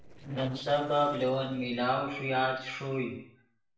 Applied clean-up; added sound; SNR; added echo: neural separator model SepFormer DNS4.